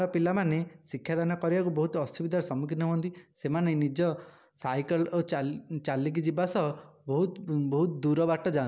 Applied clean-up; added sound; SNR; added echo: none; none; none; none.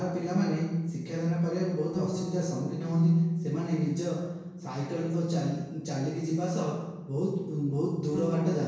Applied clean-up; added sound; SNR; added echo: none; Bass guitar; 12 dB; reverberation time 1.0 s.